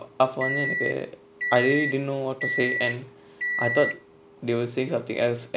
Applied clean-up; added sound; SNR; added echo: none; Microwave oven; 3 dB; none.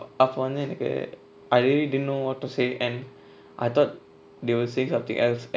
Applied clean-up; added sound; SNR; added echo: none; none; none; none.